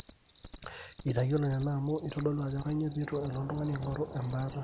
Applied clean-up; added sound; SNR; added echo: none; Cricket; -2 dB; none.